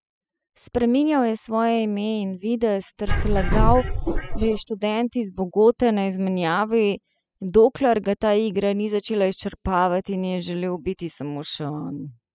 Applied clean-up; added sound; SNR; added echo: classical method spectral subtraction.